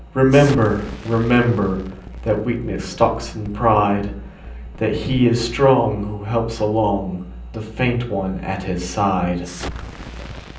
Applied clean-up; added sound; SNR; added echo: none; Explosion; 18 dB; reverberation time 0.6 s.